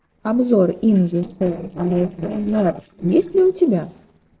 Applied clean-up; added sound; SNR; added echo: neural separator model SepFormer DNS4.